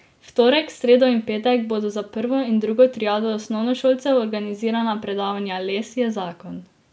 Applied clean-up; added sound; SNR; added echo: none; none; none; none.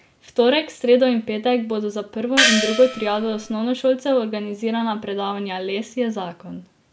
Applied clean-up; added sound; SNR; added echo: none; Gong; 0 dB; none.